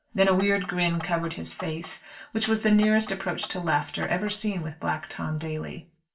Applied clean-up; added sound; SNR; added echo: none; Clock; 19 dB; reverberation time 0.2 s.